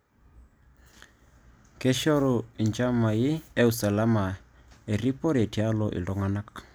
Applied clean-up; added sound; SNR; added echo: none; none; none; none.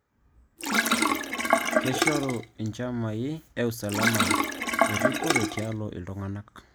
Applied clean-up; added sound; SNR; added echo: none; Sink (filling or washing); -5 dB; none.